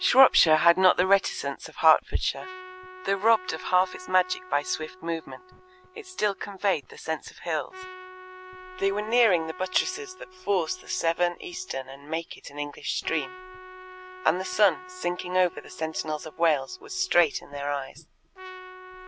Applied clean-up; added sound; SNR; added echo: none; Trumpet; 19 dB; none.